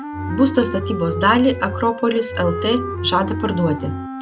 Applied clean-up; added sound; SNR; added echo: none; Wind instrument, woodwind instrument + Bowed string instrument; 7 dB; none.